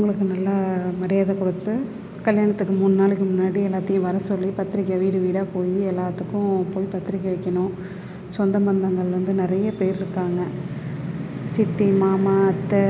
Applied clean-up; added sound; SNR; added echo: none; none; none; none.